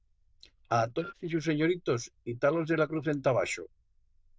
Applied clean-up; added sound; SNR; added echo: neural diffusion model UNIVERSE++.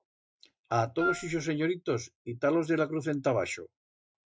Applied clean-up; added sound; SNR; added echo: none; Wind instrument, woodwind instrument; 5 dB; none.